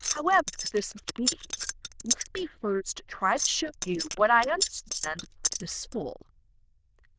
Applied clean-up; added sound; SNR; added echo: neural diffusion model UNIVERSE++.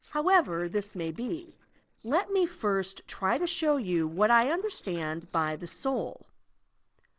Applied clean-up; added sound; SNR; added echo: neural separator model SepFormer DNS4.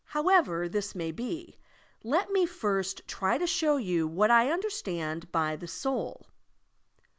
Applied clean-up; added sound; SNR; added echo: none; none; none; none.